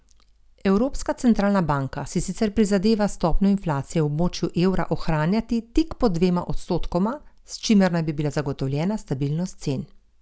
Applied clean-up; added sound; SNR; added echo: none; none; none; none.